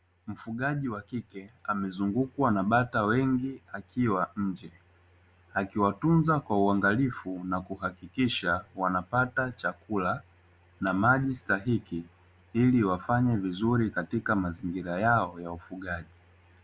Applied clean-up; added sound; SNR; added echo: none; none; none; none.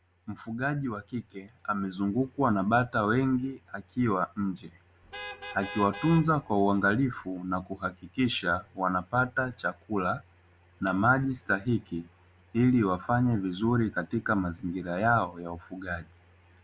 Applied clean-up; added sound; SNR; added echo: none; Vehicle horn, car horn, honking; 14 dB; none.